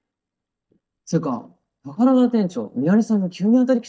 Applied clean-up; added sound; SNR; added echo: neural mask model DeepFilterNet 3.